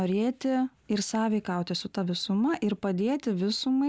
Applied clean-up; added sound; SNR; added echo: none; none; none; none.